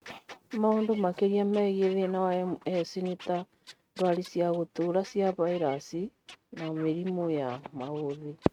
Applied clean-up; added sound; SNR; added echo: neural mask model RNNoise.